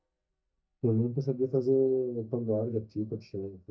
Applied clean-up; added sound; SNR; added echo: neural mask model DeepFilterNet 3.